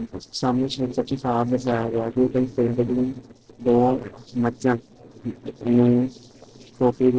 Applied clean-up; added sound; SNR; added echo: neural separator model SepFormer DNS4.